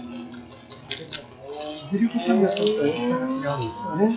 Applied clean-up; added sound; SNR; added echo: classical method log-MMSE.